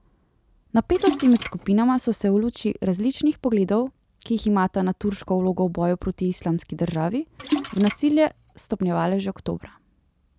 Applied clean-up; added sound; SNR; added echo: none; Splash, splatter; 7 dB; none.